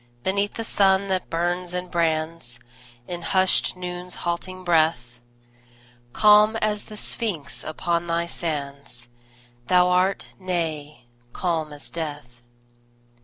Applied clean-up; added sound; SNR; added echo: none; none; none; none.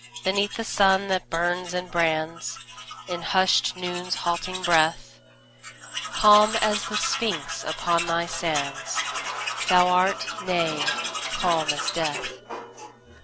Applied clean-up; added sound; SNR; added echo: none; Tools; 7 dB; none.